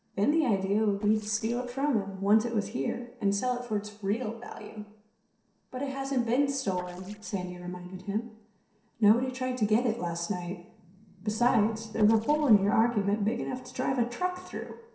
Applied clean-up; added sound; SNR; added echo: neural separator model SepFormer DNS4.